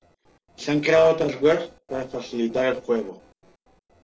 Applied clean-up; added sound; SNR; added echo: neural separator model SepFormer DNS4.